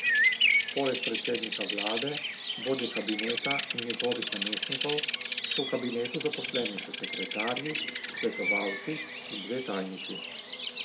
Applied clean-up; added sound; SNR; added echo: none; Bird vocalization, bird call, bird song; -4 dB; none.